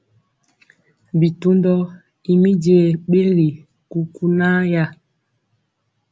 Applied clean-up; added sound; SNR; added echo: none; none; none; none.